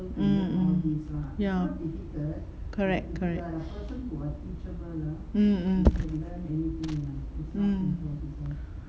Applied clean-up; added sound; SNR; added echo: none; none; none; none.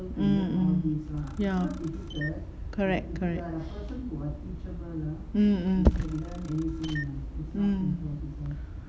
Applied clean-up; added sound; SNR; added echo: none; Camera; 18 dB; none.